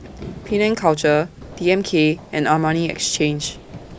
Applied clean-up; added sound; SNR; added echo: none; Run; 17 dB; none.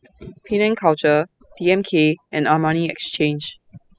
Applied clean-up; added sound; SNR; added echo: classical method spectral subtraction.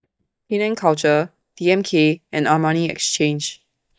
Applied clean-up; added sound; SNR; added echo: neural mask model DeepFilterNet 3.